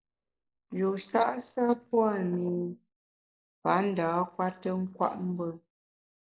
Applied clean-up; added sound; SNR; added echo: neural mask model Resemble Enhance denoiser.